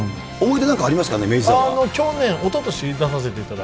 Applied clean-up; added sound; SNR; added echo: none; none; none; none.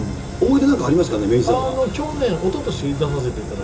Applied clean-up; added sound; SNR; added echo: none; Fire; 11 dB; reverberation time 0.2 s.